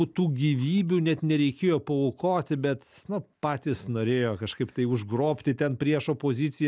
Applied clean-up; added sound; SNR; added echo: none; none; none; none.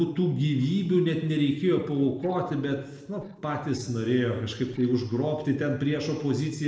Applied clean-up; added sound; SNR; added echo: neural separator model SepFormer DNS4.